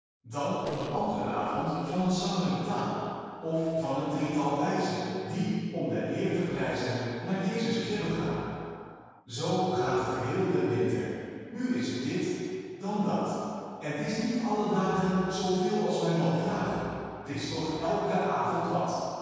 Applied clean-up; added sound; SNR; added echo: neural separator model SepFormer DNS4.